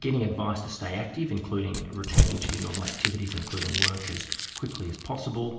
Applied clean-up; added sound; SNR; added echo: none; Crumpling, crinkling / Crushing; -2 dB; reverberation time 1.0 s.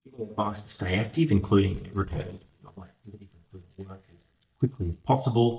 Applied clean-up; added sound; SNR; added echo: neural mask model DeepFilterNet 3.